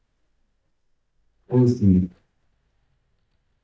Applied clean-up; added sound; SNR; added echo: neural mask model DeepFilterNet 3.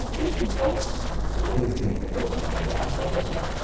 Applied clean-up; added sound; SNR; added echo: neural separator model SepFormer DNS4.